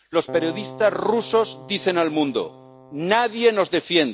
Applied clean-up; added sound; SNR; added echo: none; Keyboard (musical); 18 dB; none.